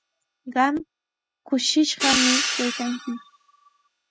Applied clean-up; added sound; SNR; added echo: classical method spectral subtraction.